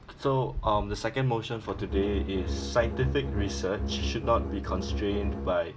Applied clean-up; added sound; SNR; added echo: none; Bowed string instrument; 2 dB; none.